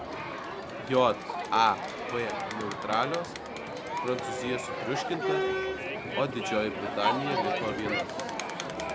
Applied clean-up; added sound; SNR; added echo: none; Crowd; 1 dB; none.